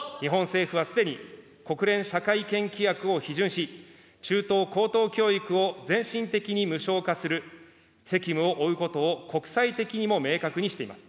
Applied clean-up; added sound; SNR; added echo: none; none; none; none.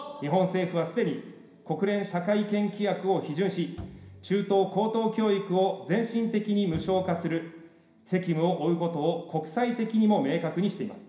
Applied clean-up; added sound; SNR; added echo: none; Bowed string instrument; 19 dB; reverberation time 0.5 s.